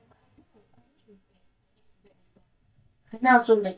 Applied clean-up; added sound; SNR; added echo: neural mask model DeepFilterNet 3.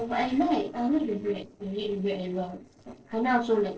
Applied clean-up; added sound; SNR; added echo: neural separator model SepFormer DNS4.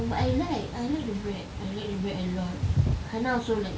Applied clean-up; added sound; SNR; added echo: none; none; none; none.